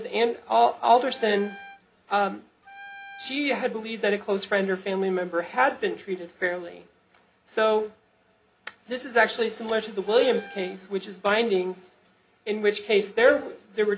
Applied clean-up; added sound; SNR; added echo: none; Wind instrument, woodwind instrument; 19 dB; reverberation time 0.3 s.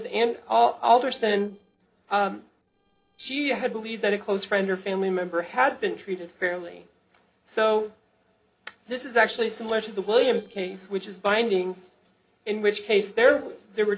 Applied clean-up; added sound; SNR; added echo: neural separator model SepFormer DNS4.